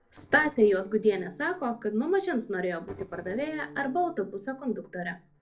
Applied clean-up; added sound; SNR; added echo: neural separator model SepFormer DNS4.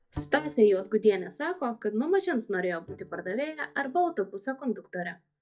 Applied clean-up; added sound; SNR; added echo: neural mask model DeepFilterNet 3.